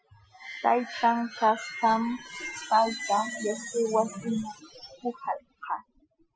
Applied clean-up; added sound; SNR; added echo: classical method Wiener filter.